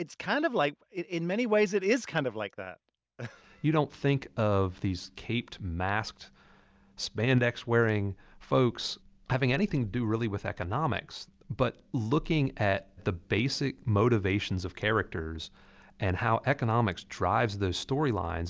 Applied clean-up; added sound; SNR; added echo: none; none; none; none.